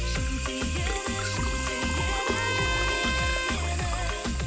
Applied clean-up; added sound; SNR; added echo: none; Trumpet + Sink (filling or washing) / Water tap, faucet; 2 dB; none.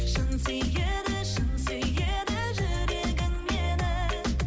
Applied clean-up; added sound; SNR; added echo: none; none; none; none.